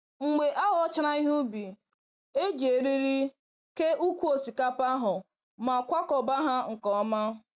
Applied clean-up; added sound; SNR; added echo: none; none; none; none.